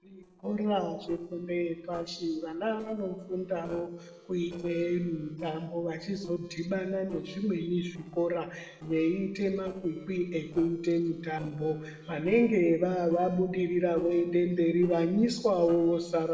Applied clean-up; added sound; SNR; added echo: neural separator model SepFormer DNS4.